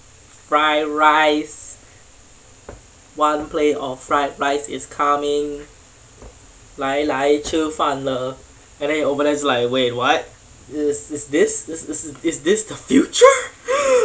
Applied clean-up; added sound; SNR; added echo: none; none; none; none.